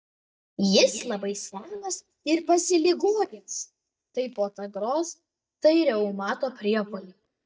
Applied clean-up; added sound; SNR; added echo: neural mask model DeepFilterNet 3.